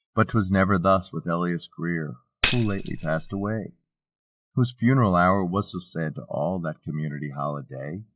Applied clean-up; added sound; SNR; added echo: classical method log-MMSE.